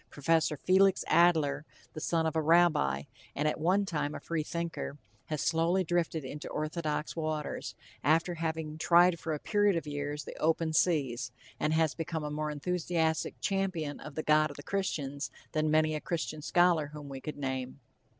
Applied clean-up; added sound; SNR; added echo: none; none; none; none.